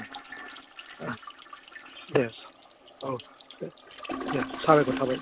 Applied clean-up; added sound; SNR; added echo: none; Toilet flush; 8 dB; none.